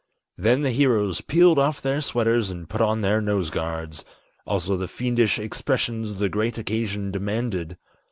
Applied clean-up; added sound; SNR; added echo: none; none; none; none.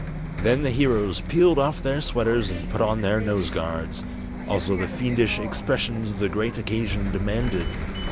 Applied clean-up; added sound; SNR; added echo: none; Bus; 6 dB; none.